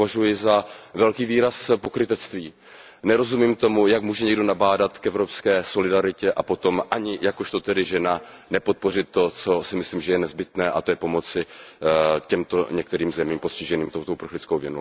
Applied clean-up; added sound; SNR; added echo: none; none; none; none.